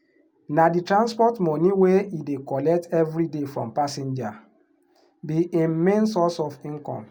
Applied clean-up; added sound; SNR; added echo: none; none; none; none.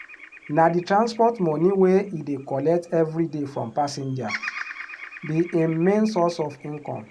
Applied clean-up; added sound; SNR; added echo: none; Bird vocalization, bird call, bird song; 18 dB; none.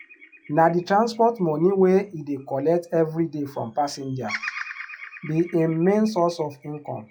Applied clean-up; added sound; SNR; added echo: classical method log-MMSE.